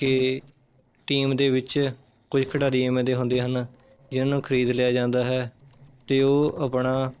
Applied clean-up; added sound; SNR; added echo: neural separator model SepFormer DNS4.